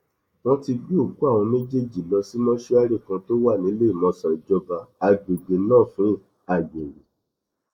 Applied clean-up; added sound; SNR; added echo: neural mask model Resemble Enhance denoiser.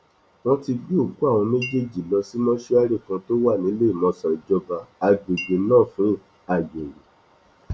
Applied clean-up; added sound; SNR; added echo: none; Chink, clink; 16 dB; none.